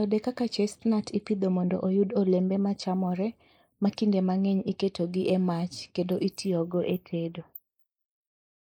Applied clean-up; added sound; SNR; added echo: neural mask model Resemble Enhance denoiser.